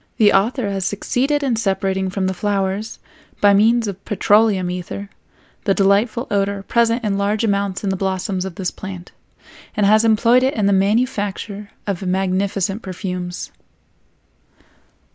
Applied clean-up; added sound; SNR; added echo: none; none; none; none.